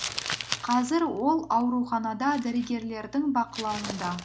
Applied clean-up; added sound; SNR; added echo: none; Crumpling, crinkling; 11 dB; reverberation time 0.4 s.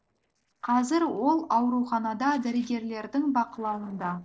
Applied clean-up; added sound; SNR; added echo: neural separator model SepFormer DNS4.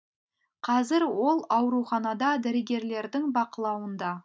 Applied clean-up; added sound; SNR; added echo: none; none; none; none.